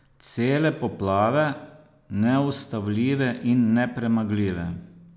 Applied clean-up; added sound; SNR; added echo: none; none; none; none.